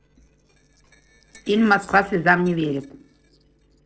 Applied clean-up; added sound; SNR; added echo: neural separator model SepFormer DNS4.